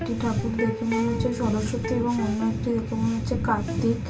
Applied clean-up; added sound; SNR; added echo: none; Electric guitar; 10 dB; reverberation time 0.2 s.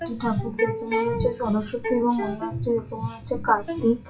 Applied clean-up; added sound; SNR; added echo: classical method WPE with log-MMSE.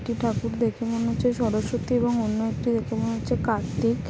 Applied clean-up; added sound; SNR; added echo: none; none; none; none.